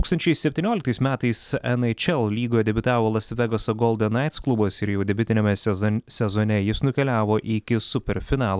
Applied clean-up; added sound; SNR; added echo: none; none; none; none.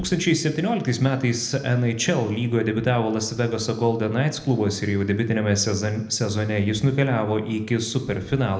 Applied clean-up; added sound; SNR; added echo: none; none; none; reverberation time 0.7 s.